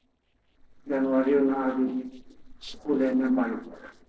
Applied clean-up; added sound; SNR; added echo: neural separator model SepFormer DNS4.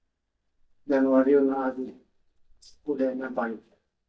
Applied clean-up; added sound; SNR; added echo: neural mask model DeepFilterNet 3.